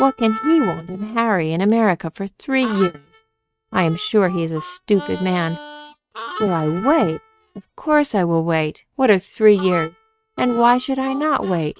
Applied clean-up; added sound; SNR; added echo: neural mask model RNNoise.